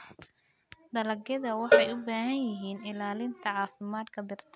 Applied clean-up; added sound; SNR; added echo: none; Cowbell; -4 dB; none.